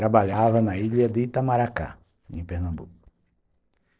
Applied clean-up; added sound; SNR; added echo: neural separator model SepFormer DNS4.